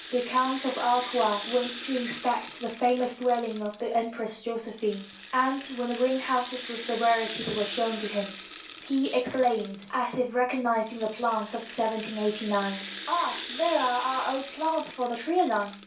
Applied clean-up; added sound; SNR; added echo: none; Rattle (instrument); 13 dB; reverberation time 0.3 s.